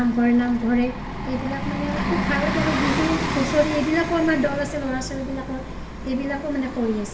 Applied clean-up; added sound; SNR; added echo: none; Bus; 5 dB; reverberation time 0.5 s.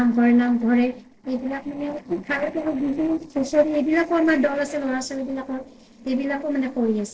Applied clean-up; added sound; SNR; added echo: neural separator model SepFormer DNS4.